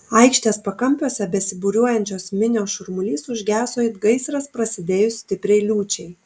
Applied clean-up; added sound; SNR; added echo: none; none; none; none.